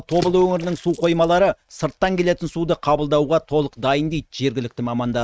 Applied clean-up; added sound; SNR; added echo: neural mask model RNNoise.